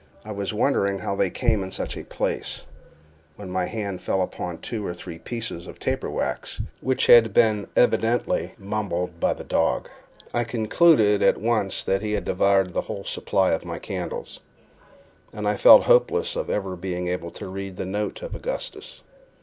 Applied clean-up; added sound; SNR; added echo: none; none; none; none.